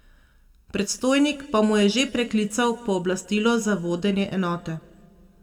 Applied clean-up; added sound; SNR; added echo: none; none; none; reverberation time 1.1 s.